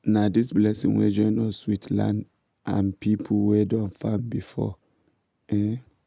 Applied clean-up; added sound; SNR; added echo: none; none; none; none.